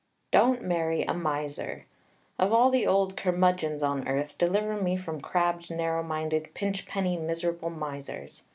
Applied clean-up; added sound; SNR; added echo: none; none; none; none.